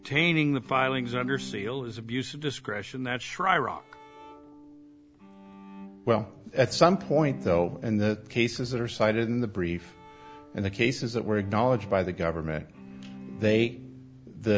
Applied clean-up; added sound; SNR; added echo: none; Bowed string instrument; 18 dB; none.